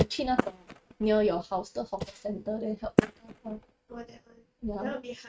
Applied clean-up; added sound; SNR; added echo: neural mask model RNNoise.